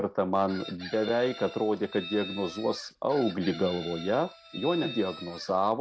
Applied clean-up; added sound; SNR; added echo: none; Chicken, rooster; 15 dB; none.